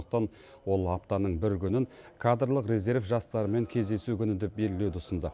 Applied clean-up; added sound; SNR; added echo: none; none; none; none.